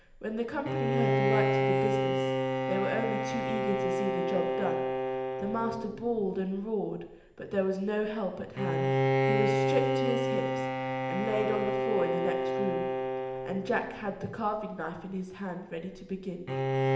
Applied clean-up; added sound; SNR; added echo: none; Bowed string instrument; -3 dB; reverberation time 0.8 s.